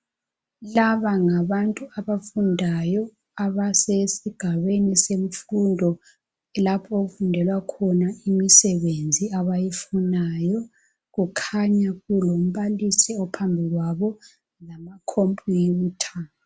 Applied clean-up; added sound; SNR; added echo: none; none; none; none.